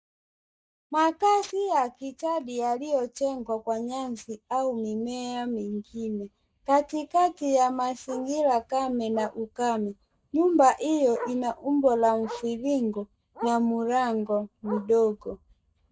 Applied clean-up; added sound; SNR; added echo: neural mask model DeepFilterNet 3.